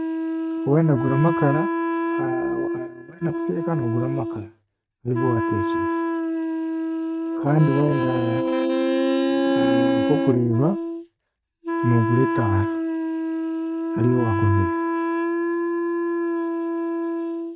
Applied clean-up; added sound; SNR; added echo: neural mask model RNNoise.